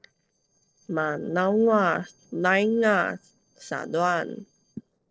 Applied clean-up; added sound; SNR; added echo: neural separator model SepFormer DNS4.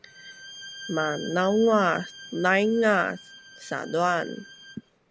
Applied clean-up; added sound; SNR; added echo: none; Bowed string instrument; 18 dB; none.